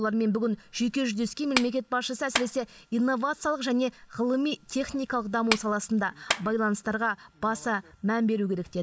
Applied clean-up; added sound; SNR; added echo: none; Clapping; 11 dB; none.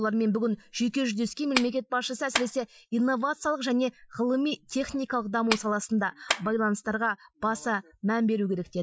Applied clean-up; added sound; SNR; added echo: classical method Wiener filter.